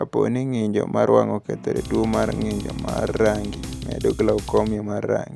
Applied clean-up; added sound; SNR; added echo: none; Bowed string instrument + Drum kit; 11 dB; none.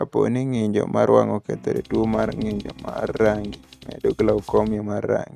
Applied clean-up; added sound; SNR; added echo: neural mask model RNNoise.